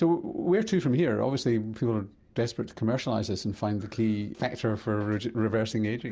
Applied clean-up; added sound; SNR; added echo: none; none; none; none.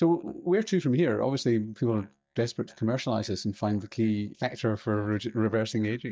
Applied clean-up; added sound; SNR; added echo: neural mask model DeepFilterNet 3.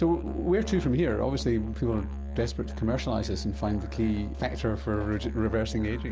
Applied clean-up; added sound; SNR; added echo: none; Musical instrument; 6 dB; none.